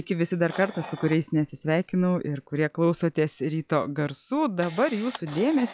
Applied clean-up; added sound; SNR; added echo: classical method log-MMSE.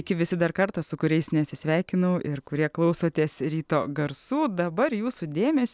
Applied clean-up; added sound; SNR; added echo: none; none; none; none.